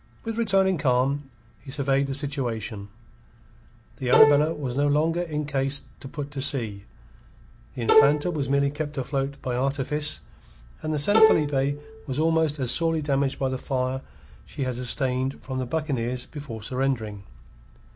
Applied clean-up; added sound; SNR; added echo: none; Bowed string instrument; -3 dB; none.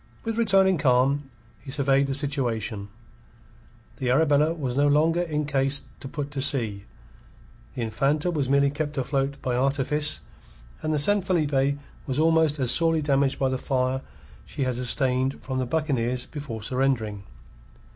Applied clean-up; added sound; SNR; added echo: none; none; none; none.